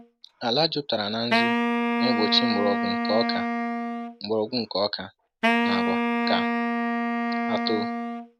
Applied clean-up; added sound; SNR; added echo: none; Wind instrument, woodwind instrument; -3 dB; none.